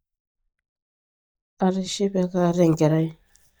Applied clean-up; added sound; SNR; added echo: neural mask model DeepFilterNet 3.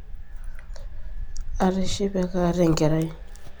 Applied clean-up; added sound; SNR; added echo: none; Engine; 3 dB; none.